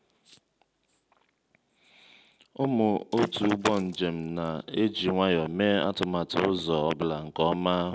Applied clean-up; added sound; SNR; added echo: none; Water / Splash, splatter; 17 dB; none.